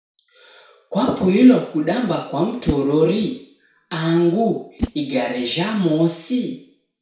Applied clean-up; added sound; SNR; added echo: none; Whoosh, swoosh, swish; 14 dB; reverberation time 0.6 s.